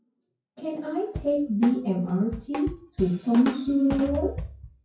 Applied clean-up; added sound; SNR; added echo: classical method WPE with log-MMSE.